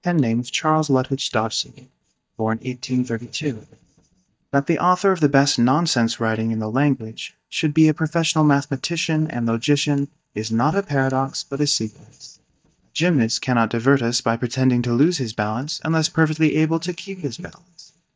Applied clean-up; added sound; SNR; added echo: neural mask model DeepFilterNet 3.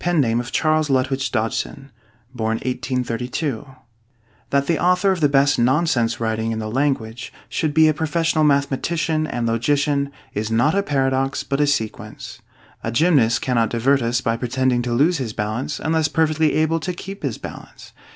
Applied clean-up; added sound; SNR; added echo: none; none; none; none.